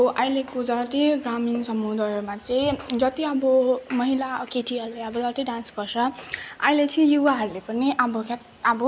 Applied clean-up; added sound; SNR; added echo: none; none; none; none.